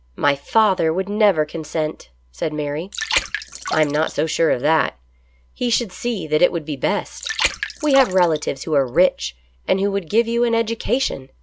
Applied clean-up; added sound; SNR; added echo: none; Water; 10 dB; none.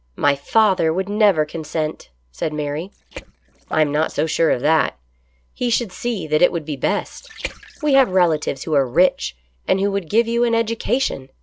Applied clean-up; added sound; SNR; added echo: neural separator model SepFormer DNS4.